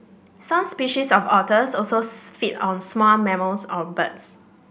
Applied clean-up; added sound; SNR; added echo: none; none; none; none.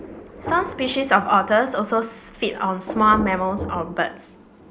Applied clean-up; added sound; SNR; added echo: none; Thunder; 13 dB; none.